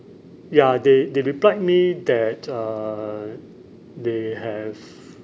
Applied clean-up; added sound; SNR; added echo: none; none; none; none.